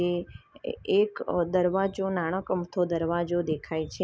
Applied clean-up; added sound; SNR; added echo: none; none; none; none.